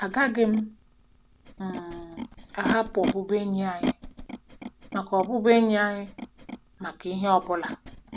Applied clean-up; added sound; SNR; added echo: none; Animal; 9 dB; none.